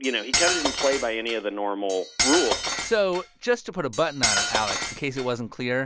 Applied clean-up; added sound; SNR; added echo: none; Cutlery, silverware; 2 dB; none.